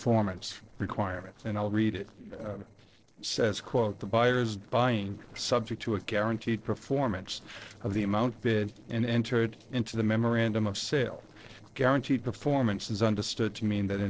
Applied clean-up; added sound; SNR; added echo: neural separator model SepFormer DNS4.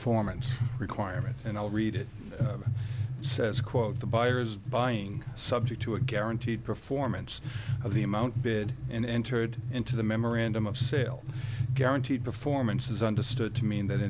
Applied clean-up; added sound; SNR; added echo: none; none; none; none.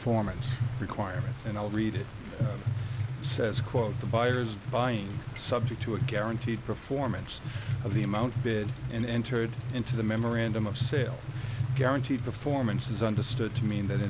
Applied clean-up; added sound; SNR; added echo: none; Rain; 18 dB; none.